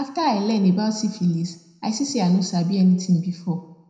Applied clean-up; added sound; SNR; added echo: none; none; none; reverberation time 0.7 s.